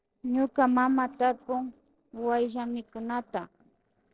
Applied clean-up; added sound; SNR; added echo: neural separator model SepFormer DNS4.